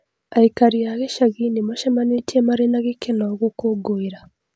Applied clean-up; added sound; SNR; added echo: none; none; none; none.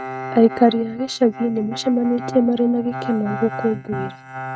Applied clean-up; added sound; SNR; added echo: neural mask model RNNoise.